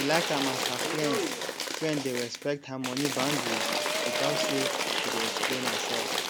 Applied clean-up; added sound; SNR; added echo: none; Applause / Crowd / Cheering; -3 dB; none.